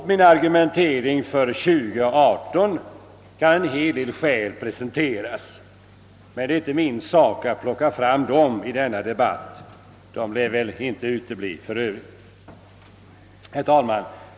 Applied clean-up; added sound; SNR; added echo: none; none; none; none.